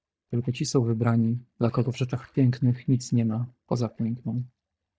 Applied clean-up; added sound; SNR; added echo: neural mask model DeepFilterNet 3.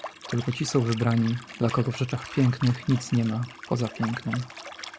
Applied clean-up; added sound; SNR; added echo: none; Liquid; 14 dB; none.